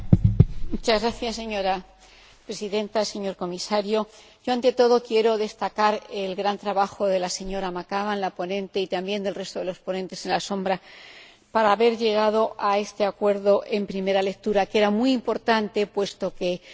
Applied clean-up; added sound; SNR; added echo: none; none; none; none.